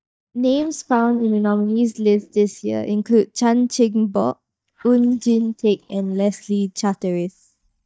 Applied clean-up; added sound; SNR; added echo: neural mask model DeepFilterNet 3.